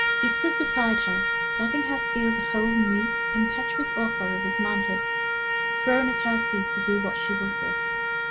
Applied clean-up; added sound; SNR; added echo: none; Trumpet; -3 dB; none.